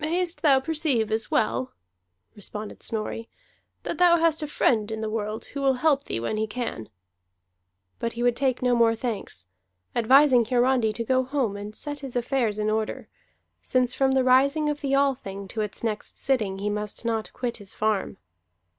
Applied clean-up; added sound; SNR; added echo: none; none; none; none.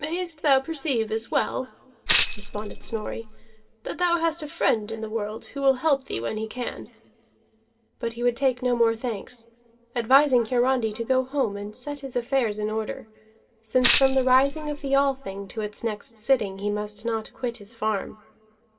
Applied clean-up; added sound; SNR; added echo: none; Tambourine; 2 dB; reverberation time 0.1 s.